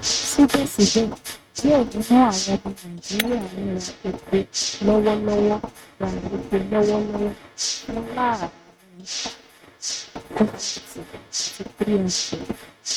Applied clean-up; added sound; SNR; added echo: neural mask model RNNoise.